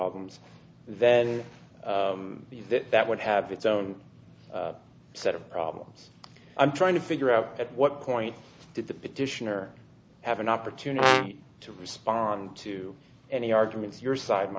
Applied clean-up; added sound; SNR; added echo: none; Brass instrument; -4 dB; none.